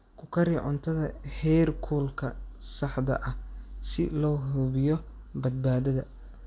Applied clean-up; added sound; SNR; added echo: none; none; none; none.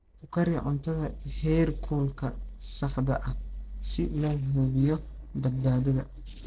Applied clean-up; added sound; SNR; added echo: neural separator model SepFormer DNS4.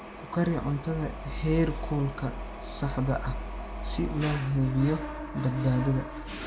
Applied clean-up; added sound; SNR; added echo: none; Mechanisms; 11 dB; reverberation time 0.3 s.